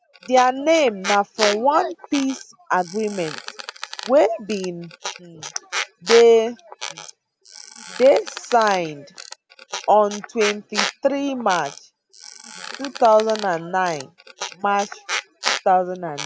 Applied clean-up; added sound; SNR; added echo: none; Squeak; 11 dB; none.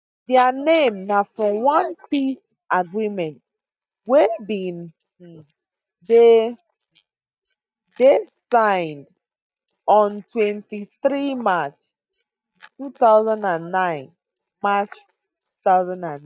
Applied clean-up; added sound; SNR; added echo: neural mask model DeepFilterNet 3.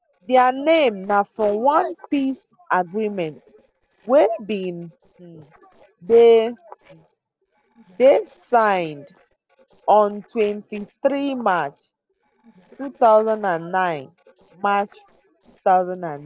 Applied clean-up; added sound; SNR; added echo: neural separator model SepFormer DNS4.